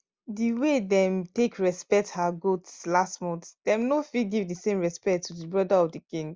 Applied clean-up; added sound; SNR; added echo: none; none; none; none.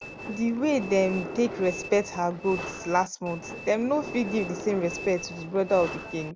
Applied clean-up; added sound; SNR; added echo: none; Train; 10 dB; none.